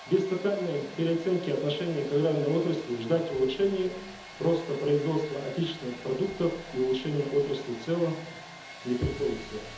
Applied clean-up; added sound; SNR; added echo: none; Domestic sounds, home sounds; 16 dB; reverberation time 1.2 s.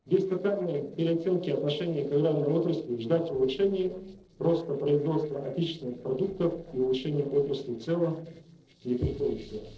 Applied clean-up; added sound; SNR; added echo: neural separator model SepFormer DNS4.